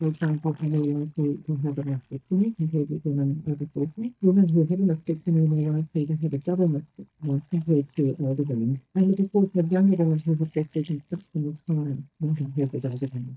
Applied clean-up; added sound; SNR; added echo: neural mask model DeepFilterNet 3.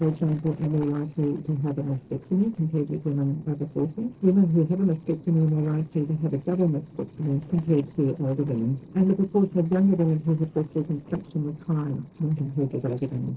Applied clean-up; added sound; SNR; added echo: neural separator model SepFormer DNS4.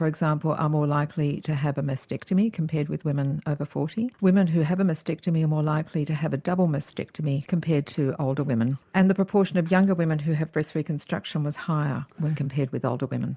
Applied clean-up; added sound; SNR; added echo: none; none; none; none.